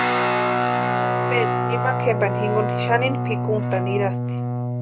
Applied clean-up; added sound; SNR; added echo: none; Guitar; -4 dB; none.